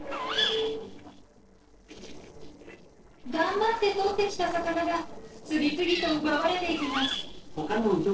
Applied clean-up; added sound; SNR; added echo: neural separator model SepFormer DNS4.